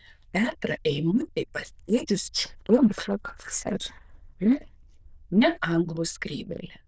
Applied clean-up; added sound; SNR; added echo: neural diffusion model UNIVERSE++.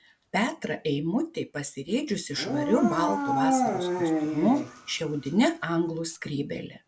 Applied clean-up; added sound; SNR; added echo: none; Dog; 0 dB; none.